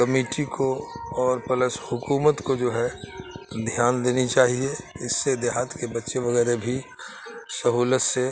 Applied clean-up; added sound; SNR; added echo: none; none; none; none.